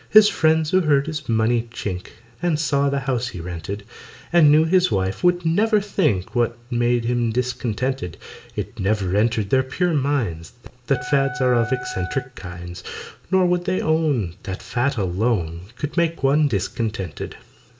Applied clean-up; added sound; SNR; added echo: none; Wind instrument, woodwind instrument; 11 dB; reverberation time 0.4 s.